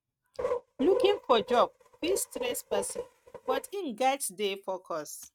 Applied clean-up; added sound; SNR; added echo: neural mask model RNNoise.